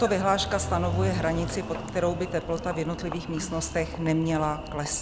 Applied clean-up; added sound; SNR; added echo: none; Engine; 7 dB; none.